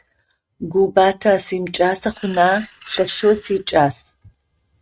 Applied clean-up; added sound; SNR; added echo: neural mask model RNNoise.